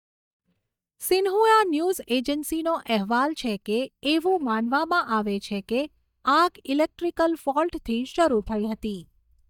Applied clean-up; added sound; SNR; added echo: neural mask model DeepFilterNet 3.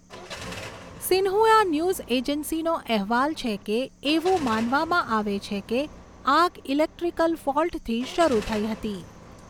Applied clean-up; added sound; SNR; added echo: none; Car; 17 dB; none.